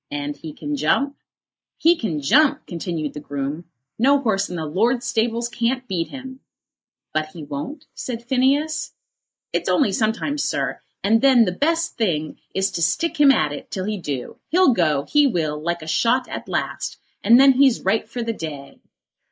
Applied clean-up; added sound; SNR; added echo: neural mask model Resemble Enhance denoiser.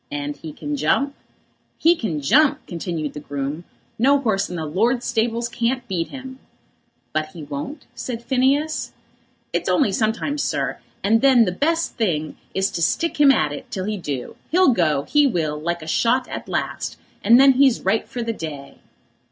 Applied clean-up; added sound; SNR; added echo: none; none; none; none.